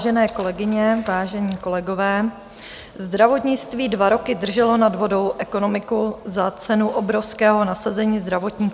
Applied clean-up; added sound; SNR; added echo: none; none; none; none.